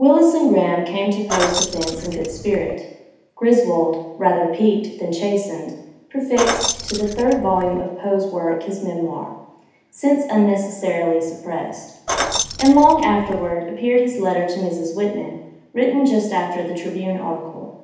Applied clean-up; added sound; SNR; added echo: none; Keys jangling; 6 dB; reverberation time 0.8 s.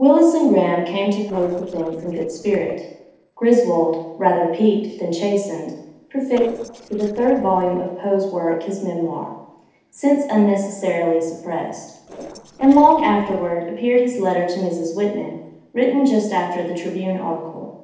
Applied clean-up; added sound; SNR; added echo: neural separator model SepFormer DNS4.